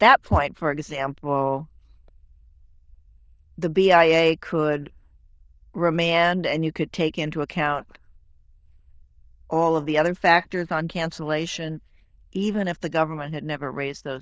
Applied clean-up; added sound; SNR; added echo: neural diffusion model UNIVERSE++.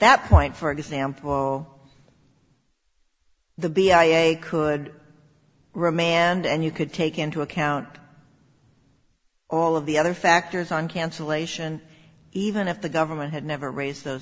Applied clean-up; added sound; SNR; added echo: none; none; none; none.